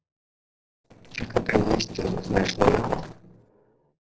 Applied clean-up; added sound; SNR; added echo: neural separator model SepFormer DNS4.